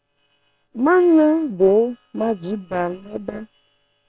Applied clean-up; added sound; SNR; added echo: neural separator model SepFormer WHAM!.